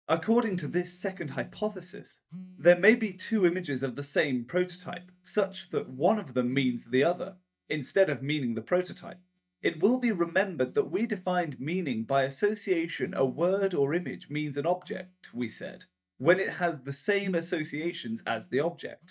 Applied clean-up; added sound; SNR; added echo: neural mask model DeepFilterNet 3.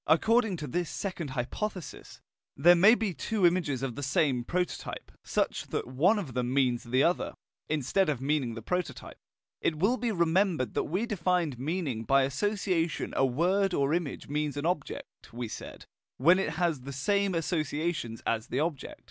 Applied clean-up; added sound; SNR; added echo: none; none; none; none.